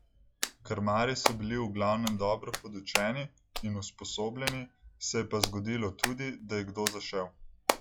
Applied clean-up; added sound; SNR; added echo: classical method log-MMSE.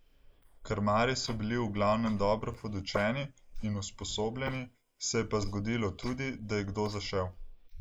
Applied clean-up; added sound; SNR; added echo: neural mask model Resemble Enhance denoiser.